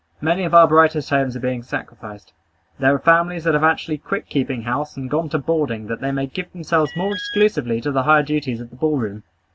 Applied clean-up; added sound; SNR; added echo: none; Alarm; 13 dB; none.